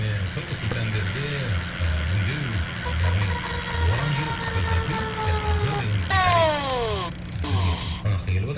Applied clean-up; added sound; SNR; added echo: none; Bicycle; 2 dB; reverberation time 1.3 s.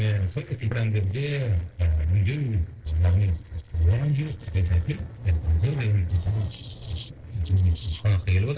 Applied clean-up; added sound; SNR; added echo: neural separator model SepFormer DNS4.